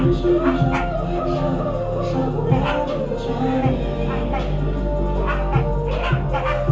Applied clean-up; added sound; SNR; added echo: none; Bird vocalization, bird call, bird song; 13 dB; reverberation time 0.7 s.